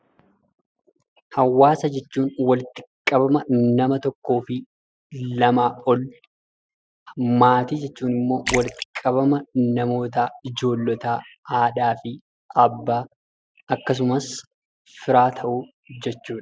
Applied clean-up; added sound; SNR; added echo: classical method Wiener filter.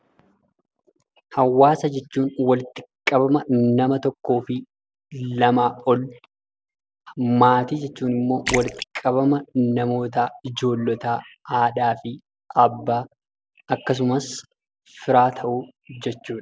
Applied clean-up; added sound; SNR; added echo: none; Splash, splatter; 12 dB; none.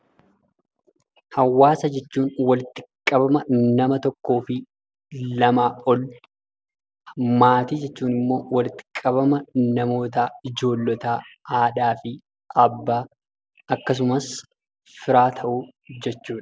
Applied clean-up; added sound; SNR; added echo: none; none; none; none.